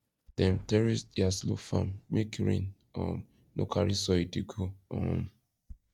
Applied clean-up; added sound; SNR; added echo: neural mask model DeepFilterNet 3.